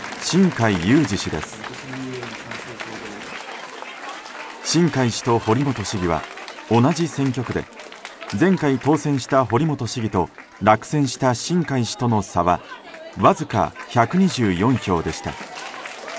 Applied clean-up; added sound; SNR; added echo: none; Applause / Cheering; 14 dB; none.